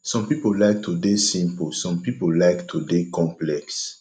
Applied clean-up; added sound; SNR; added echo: none; none; none; none.